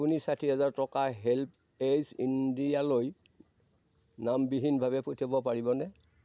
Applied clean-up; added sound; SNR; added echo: none; none; none; none.